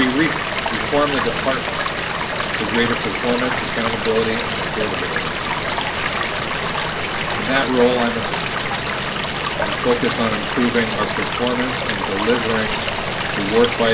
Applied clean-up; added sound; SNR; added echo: none; Stream / Liquid; 0 dB; reverberation time 0.5 s.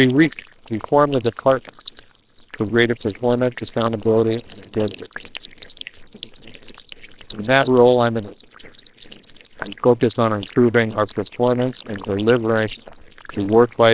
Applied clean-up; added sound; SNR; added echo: neural separator model SepFormer WHAMR!.